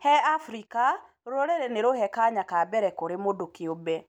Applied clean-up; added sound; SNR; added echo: none; none; none; none.